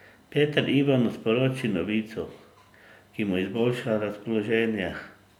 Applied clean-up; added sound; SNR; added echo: none; none; none; none.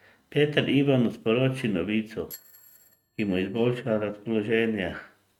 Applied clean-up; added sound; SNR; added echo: neural mask model RNNoise.